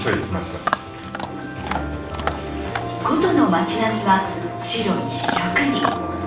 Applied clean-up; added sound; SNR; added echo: none; Chewing, mastication / Dog; 8 dB; reverberation time 0.5 s.